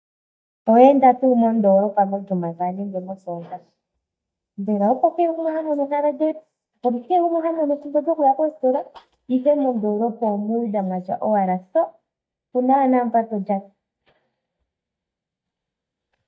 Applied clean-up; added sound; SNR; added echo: neural mask model DeepFilterNet 3.